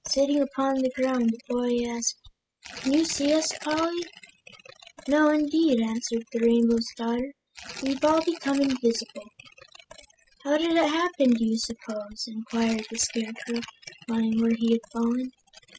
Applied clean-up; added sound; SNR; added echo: classical method spectral subtraction.